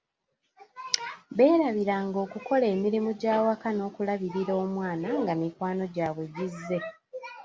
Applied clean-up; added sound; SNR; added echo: none; none; none; none.